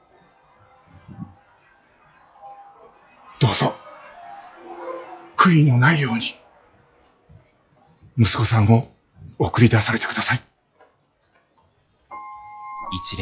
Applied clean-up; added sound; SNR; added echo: classical method log-MMSE.